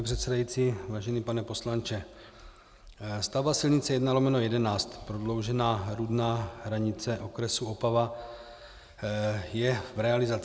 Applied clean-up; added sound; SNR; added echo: none; none; none; none.